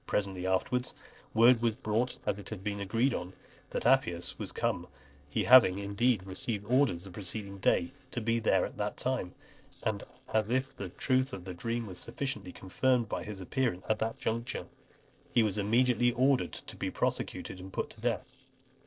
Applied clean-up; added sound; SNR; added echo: neural separator model SepFormer DNS4.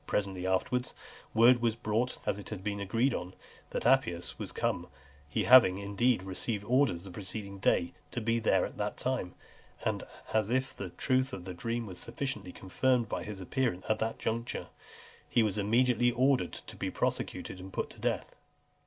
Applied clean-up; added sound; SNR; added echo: none; none; none; none.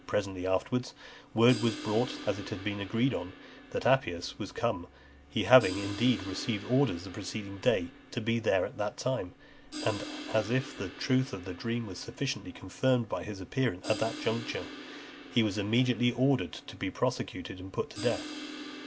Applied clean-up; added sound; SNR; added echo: none; Crash cymbal; 14 dB; none.